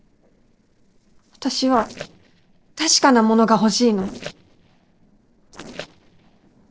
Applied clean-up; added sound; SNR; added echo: neural separator model SepFormer DNS4.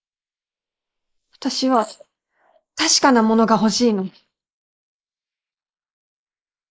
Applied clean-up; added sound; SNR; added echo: neural mask model Resemble Enhance denoiser.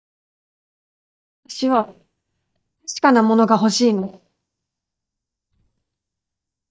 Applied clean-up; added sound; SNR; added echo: neural mask model DeepFilterNet 3.